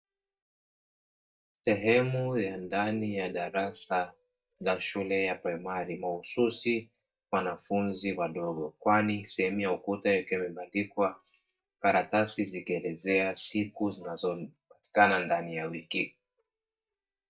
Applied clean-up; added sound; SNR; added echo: neural mask model DeepFilterNet 3.